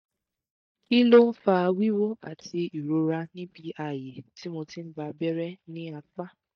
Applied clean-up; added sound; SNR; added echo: neural mask model DeepFilterNet 3.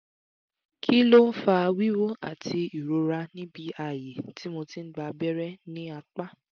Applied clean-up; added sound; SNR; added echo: none; none; none; none.